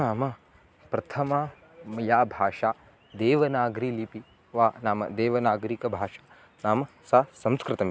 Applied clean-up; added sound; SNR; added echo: none; none; none; none.